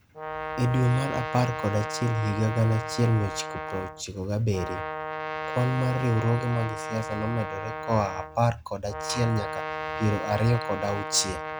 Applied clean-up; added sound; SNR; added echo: none; Brass instrument; 7 dB; none.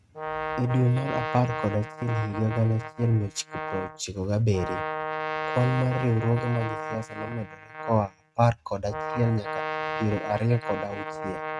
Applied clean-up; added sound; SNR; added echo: neural mask model RNNoise.